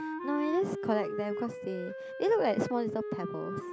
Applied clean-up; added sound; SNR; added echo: none; Wind instrument, woodwind instrument; 6 dB; none.